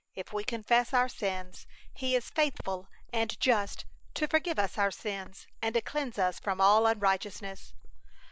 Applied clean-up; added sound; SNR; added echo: neural mask model Resemble Enhance denoiser.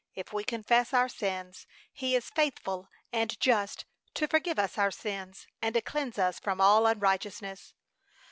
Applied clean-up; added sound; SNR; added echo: none; none; none; none.